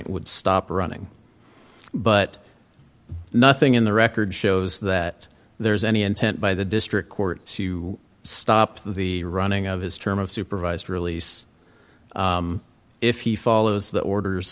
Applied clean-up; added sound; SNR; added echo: none; none; none; none.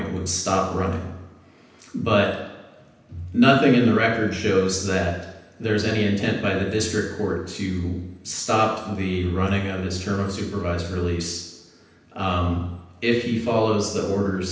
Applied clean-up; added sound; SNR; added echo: none; none; none; reverberation time 0.9 s.